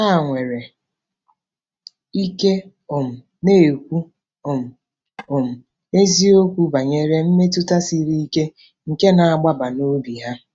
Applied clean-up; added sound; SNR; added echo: neural mask model RNNoise.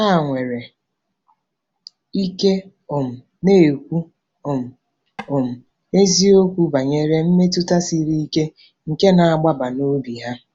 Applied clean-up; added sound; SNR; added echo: none; Tap / Wood; 19 dB; none.